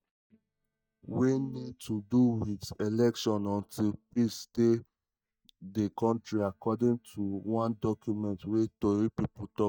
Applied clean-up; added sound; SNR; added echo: neural mask model DeepFilterNet 3.